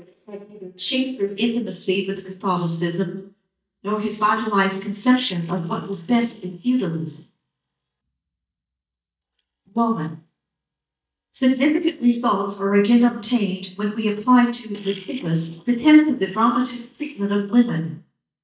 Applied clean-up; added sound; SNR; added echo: neural mask model DeepFilterNet 3.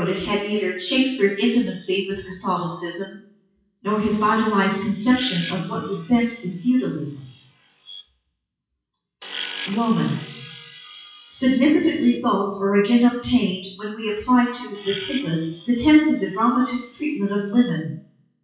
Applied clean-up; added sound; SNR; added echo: classical method WPE with log-MMSE.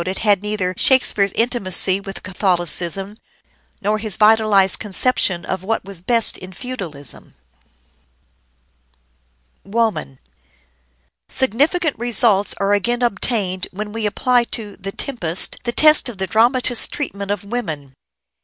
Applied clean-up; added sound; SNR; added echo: none; none; none; none.